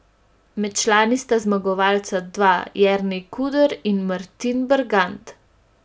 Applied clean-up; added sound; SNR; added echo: none; none; none; none.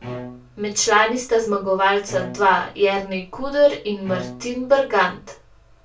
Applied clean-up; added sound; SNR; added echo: none; Bowed string instrument; 17 dB; reverberation time 0.2 s.